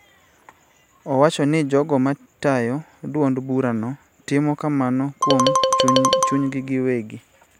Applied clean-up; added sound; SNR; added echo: none; Marimba, xylophone; -3 dB; none.